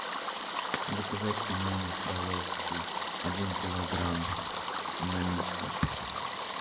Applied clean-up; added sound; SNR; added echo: none; Stream; -4 dB; reverberation time 1.1 s.